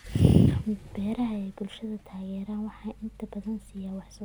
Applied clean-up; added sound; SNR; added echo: none; Accelerating, revving, vroom; 19 dB; none.